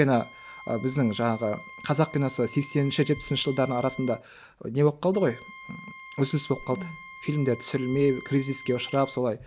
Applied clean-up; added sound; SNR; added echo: none; Wind instrument, woodwind instrument; 18 dB; none.